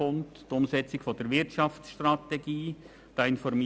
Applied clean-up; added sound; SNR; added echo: none; none; none; none.